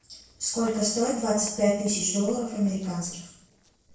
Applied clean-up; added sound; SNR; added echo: neural separator model SepFormer DNS4.